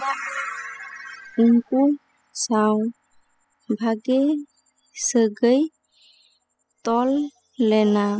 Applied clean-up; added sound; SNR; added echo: classical method spectral subtraction.